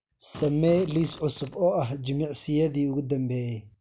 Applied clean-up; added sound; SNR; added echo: none; Fart; 18 dB; none.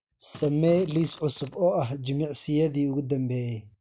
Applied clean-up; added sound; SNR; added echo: neural mask model RNNoise.